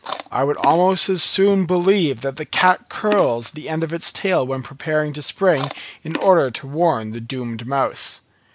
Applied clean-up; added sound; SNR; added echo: none; Chewing, mastication; 13 dB; none.